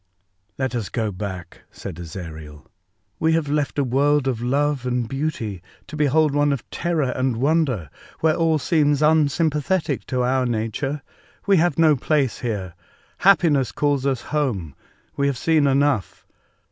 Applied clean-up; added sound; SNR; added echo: none; none; none; none.